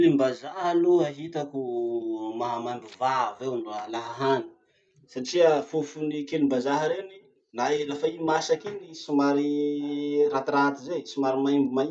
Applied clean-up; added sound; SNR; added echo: none; none; none; none.